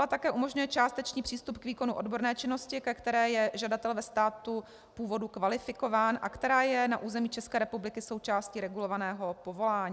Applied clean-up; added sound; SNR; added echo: none; none; none; none.